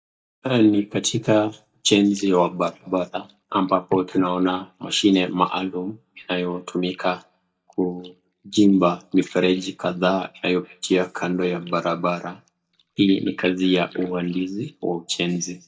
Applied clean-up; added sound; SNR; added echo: neural mask model DeepFilterNet 3.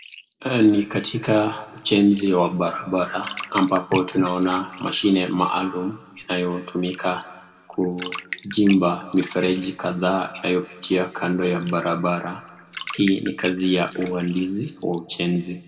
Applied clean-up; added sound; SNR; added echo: none; Bathtub (filling or washing); 17 dB; reverberation time 1.6 s.